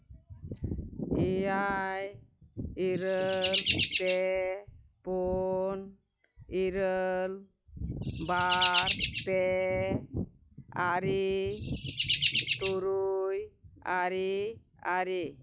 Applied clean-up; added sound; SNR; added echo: classical method log-MMSE.